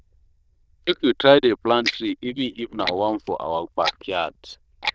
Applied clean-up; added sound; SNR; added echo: neural diffusion model UNIVERSE++.